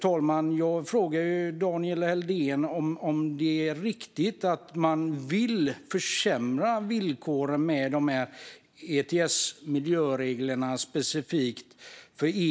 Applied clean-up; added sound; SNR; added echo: none; none; none; none.